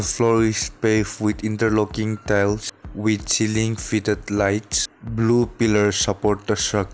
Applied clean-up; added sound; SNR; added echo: none; Bass drum; 18 dB; none.